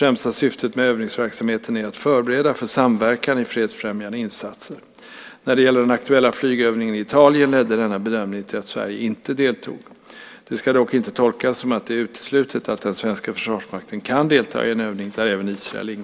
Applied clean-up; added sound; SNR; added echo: none; none; none; none.